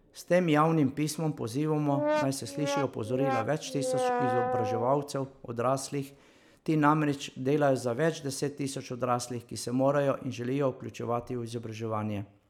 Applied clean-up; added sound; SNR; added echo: none; Brass instrument; 2 dB; none.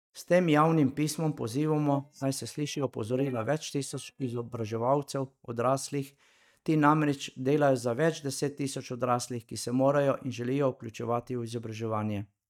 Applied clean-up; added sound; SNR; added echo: neural mask model DeepFilterNet 3.